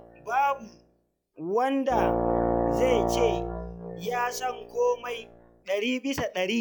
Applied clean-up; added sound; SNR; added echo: classical method log-MMSE.